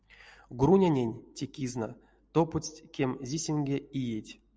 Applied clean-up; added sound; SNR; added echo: none; none; none; none.